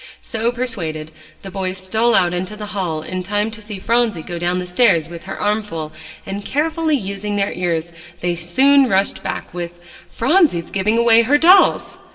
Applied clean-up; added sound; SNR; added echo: none; none; none; reverberation time 0.6 s.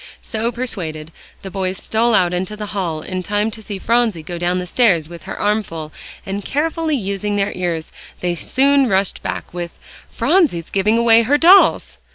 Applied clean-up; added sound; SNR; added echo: none; none; none; none.